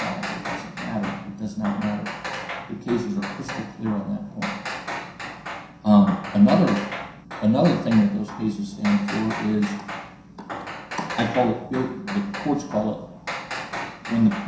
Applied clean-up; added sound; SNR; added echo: none; Hammer; 10 dB; reverberation time 0.7 s.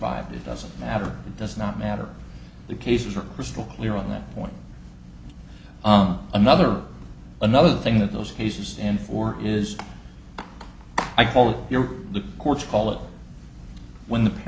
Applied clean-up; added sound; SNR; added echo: none; none; none; none.